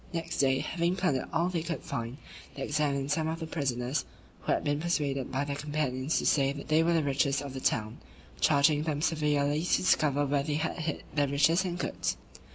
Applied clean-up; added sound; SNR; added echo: none; none; none; none.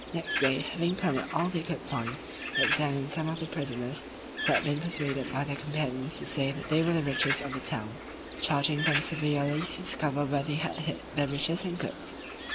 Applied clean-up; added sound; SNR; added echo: none; Bird; 6 dB; none.